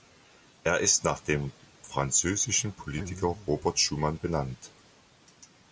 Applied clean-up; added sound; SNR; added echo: none; Guitar; 14 dB; none.